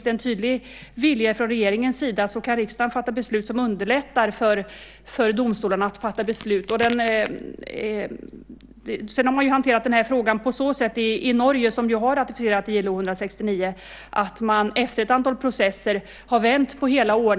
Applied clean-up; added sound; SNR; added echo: none; Crack; 17 dB; none.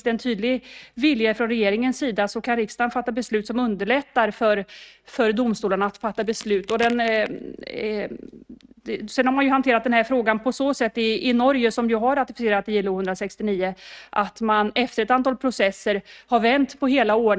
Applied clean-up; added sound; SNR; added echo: neural mask model RNNoise.